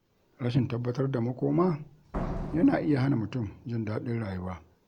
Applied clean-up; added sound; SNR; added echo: none; Slam; 13 dB; none.